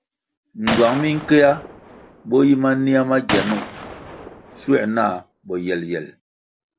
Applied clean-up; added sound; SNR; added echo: none; Gunshot, gunfire; 10 dB; none.